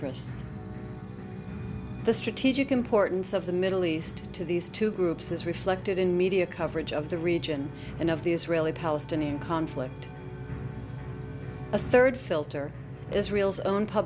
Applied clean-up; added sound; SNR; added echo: none; none; none; none.